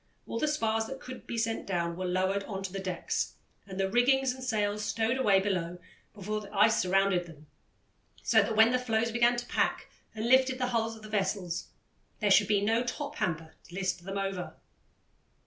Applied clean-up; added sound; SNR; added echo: none; none; none; none.